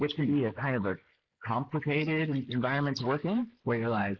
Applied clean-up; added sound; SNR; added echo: neural mask model Resemble Enhance denoiser.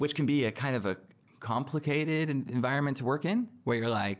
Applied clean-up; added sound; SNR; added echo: none; none; none; none.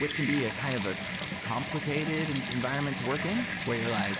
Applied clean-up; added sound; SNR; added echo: none; Bathtub (filling or washing) / Water tap, faucet; 2 dB; none.